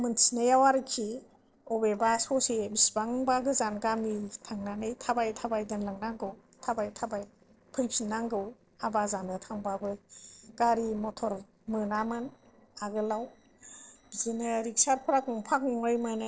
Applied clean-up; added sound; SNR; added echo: neural separator model SepFormer DNS4.